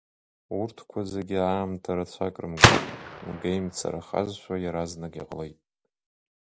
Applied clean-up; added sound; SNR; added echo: none; Gunshot, gunfire; -4 dB; none.